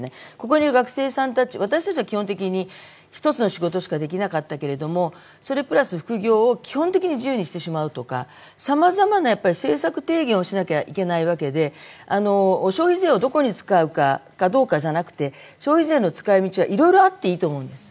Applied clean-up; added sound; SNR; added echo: none; none; none; none.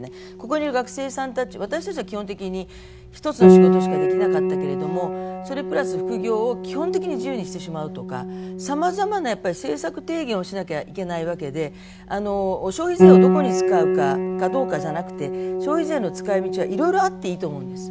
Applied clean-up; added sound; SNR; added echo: none; Piano; -4 dB; none.